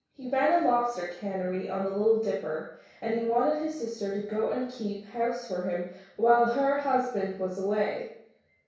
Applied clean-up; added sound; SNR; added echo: none; none; none; reverberation time 0.6 s.